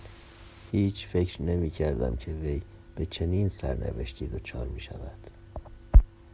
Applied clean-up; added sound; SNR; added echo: none; none; none; none.